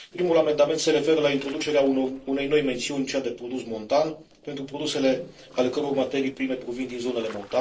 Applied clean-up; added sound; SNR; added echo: neural separator model SepFormer DNS4.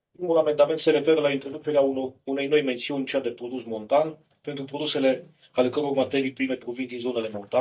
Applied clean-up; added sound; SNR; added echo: neural mask model DeepFilterNet 3.